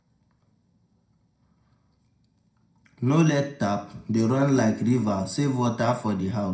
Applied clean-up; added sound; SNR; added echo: none; none; none; reverberation time 0.4 s.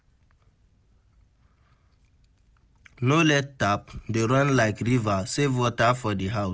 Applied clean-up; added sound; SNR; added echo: none; none; none; none.